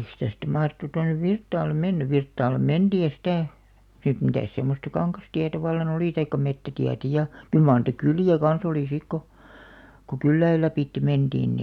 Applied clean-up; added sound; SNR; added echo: none; none; none; none.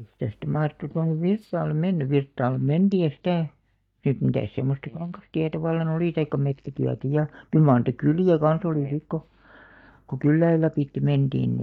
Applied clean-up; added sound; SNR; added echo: neural mask model DeepFilterNet 3.